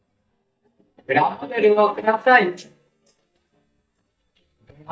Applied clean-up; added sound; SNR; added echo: neural mask model DeepFilterNet 3.